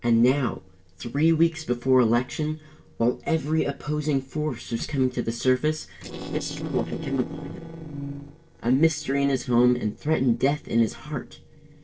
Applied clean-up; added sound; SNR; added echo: neural separator model SepFormer DNS4.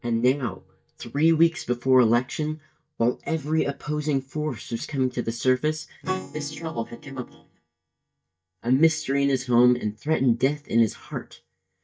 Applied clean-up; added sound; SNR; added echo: neural mask model DeepFilterNet 3.